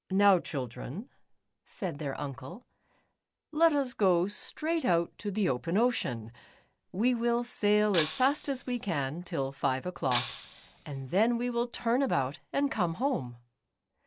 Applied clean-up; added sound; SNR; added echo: none; Shatter; 10 dB; none.